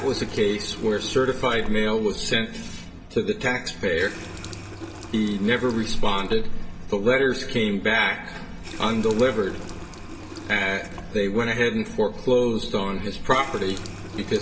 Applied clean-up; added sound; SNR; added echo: none; Water tap, faucet; 16 dB; reverberation time 0.2 s.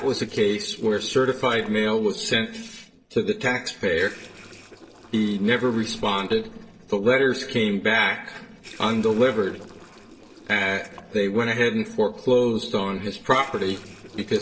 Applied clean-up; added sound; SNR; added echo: neural separator model SepFormer DNS4.